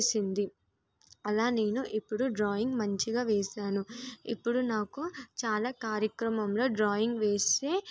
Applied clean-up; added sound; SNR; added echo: none; none; none; none.